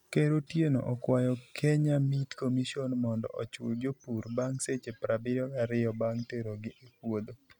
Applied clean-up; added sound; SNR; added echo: none; none; none; none.